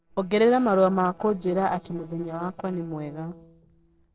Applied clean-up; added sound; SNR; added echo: neural separator model SepFormer DNS4.